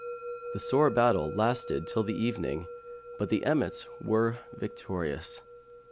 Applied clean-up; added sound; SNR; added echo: none; Musical instrument; 12 dB; none.